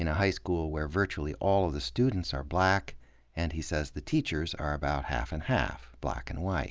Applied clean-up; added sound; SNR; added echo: none; none; none; none.